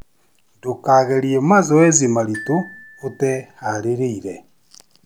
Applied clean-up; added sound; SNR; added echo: none; Glockenspiel; 20 dB; none.